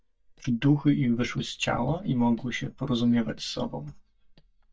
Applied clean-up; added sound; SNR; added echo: neural mask model DeepFilterNet 3.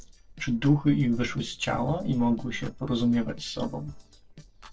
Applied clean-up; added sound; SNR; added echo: neural separator model SepFormer DNS4.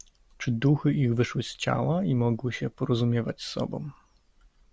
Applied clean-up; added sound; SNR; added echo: none; none; none; none.